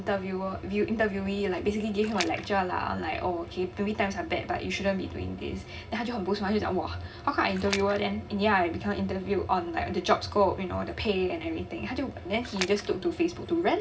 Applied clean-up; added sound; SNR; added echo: none; Splash, splatter; 9 dB; reverberation time 0.4 s.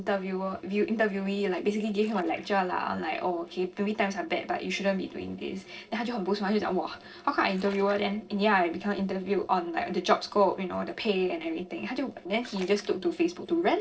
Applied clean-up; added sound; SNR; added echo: neural separator model SepFormer DNS4.